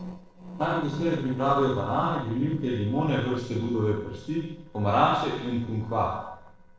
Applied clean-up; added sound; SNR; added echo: neural separator model SepFormer DNS4.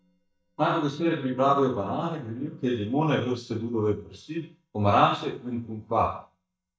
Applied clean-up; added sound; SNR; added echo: neural mask model DeepFilterNet 3.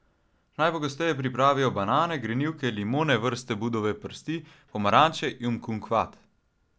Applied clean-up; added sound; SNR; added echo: none; none; none; none.